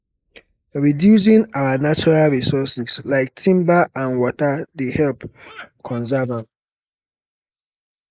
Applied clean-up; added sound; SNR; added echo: neural mask model Resemble Enhance denoiser.